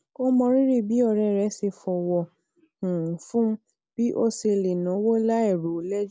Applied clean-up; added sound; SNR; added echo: none; none; none; none.